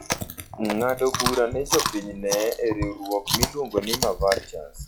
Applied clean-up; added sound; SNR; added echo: classical method log-MMSE.